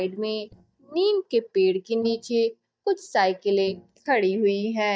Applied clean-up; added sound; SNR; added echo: neural mask model DeepFilterNet 3.